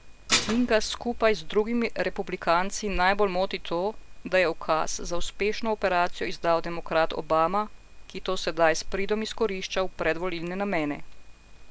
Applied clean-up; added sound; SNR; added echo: none; Dishes, pots, and pans; 4 dB; none.